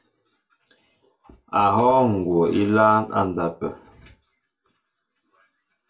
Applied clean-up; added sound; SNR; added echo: none; none; none; reverberation time 0.2 s.